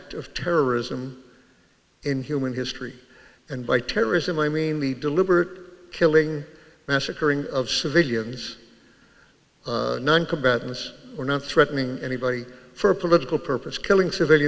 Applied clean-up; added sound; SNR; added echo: none; none; none; none.